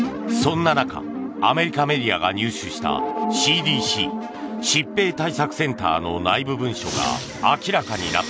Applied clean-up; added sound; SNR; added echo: none; none; none; none.